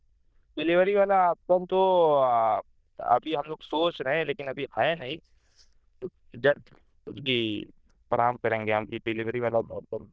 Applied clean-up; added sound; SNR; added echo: neural diffusion model UNIVERSE++.